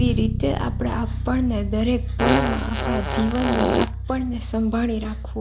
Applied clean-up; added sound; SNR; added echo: none; Bass guitar + Fart; 0 dB; none.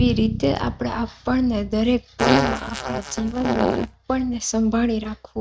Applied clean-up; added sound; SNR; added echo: neural mask model RNNoise.